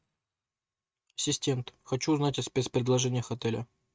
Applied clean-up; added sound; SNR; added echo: neural mask model RNNoise.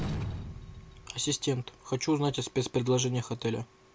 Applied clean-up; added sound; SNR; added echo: none; Slam; 10 dB; none.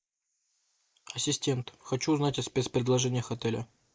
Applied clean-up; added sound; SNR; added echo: neural mask model Resemble Enhance denoiser.